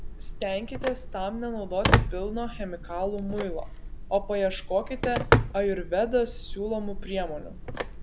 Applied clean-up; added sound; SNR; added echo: none; Telephone; 0 dB; none.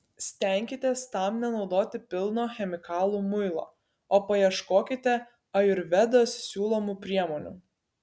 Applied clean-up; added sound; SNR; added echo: none; none; none; none.